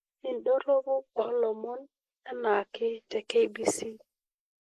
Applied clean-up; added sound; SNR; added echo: neural mask model Resemble Enhance denoiser.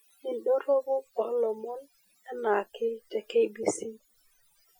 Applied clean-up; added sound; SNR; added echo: classical method Wiener filter.